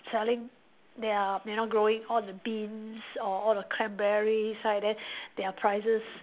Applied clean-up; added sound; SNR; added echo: none; none; none; none.